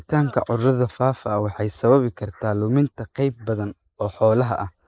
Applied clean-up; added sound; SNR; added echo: neural mask model Resemble Enhance denoiser.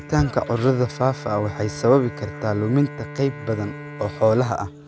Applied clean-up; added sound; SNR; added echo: none; Bowed string instrument; 14 dB; none.